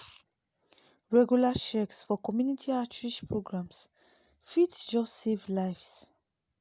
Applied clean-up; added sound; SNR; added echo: none; none; none; none.